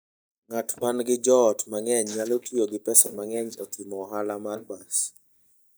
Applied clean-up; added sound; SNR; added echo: neural mask model DeepFilterNet 3.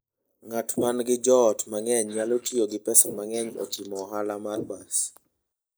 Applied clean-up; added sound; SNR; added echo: neural mask model Resemble Enhance denoiser.